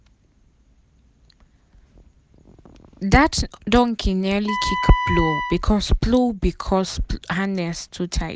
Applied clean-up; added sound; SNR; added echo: none; Wind instrument, woodwind instrument; 5 dB; none.